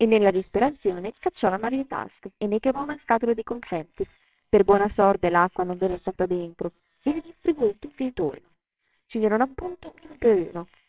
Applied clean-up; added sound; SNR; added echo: neural separator model SepFormer WHAMR!.